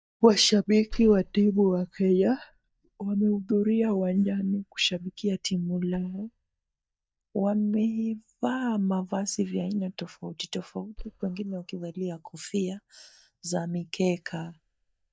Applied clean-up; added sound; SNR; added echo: neural mask model DeepFilterNet 3.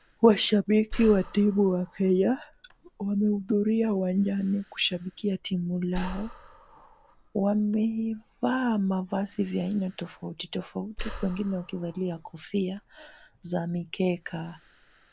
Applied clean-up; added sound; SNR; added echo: none; Breathing; 16 dB; none.